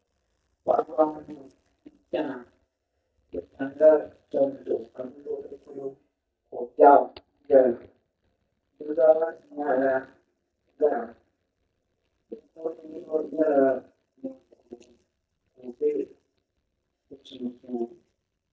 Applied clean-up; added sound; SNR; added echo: neural mask model DeepFilterNet 3.